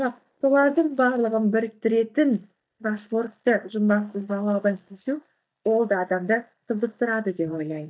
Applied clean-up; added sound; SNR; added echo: neural mask model DeepFilterNet 3.